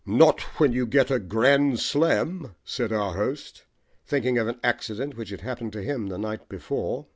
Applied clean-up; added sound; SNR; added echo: none; none; none; none.